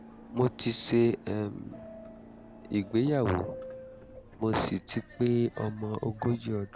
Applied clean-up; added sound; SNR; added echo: none; Subway, metro, underground; 18 dB; none.